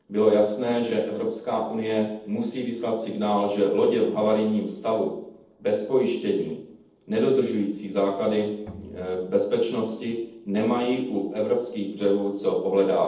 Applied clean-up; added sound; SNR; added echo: neural separator model SepFormer DNS4.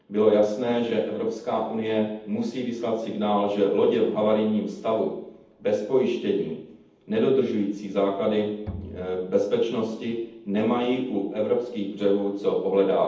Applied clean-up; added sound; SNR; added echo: none; Bowed string instrument; 16 dB; reverberation time 0.8 s.